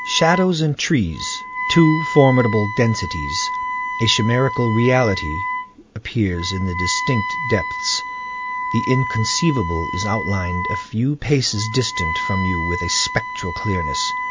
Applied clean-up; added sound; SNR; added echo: none; Wind instrument, woodwind instrument; 6 dB; none.